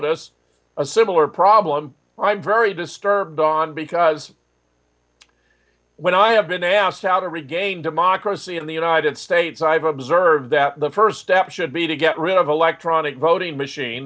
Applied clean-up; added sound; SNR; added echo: none; none; none; none.